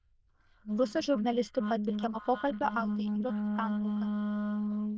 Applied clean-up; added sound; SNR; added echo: neural diffusion model UNIVERSE++.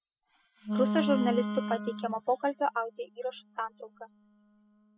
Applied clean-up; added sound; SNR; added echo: classical method spectral subtraction.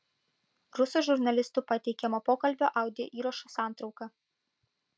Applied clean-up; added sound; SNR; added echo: none; none; none; none.